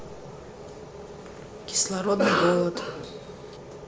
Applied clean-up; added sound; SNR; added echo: none; Cough; 0 dB; none.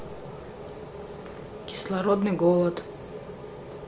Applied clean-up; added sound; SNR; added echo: none; none; none; none.